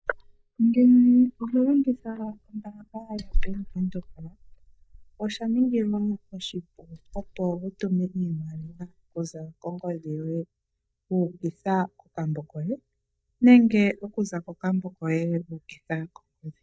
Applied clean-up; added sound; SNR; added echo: neural mask model DeepFilterNet 3.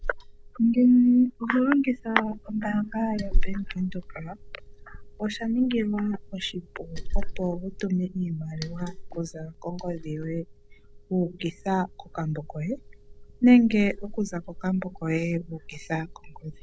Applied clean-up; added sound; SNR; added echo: none; Liquid; 6 dB; none.